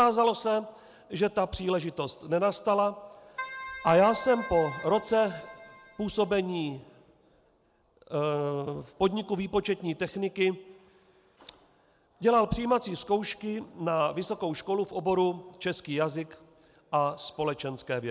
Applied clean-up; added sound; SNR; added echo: none; Keyboard (musical); 12 dB; none.